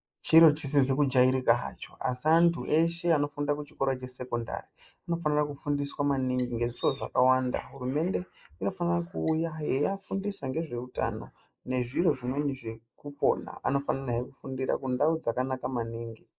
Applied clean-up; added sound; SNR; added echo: neural mask model Resemble Enhance denoiser.